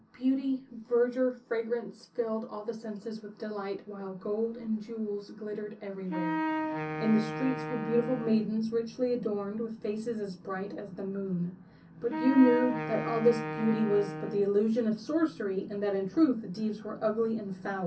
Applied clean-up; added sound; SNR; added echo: none; Wind instrument, woodwind instrument; 5 dB; reverberation time 0.3 s.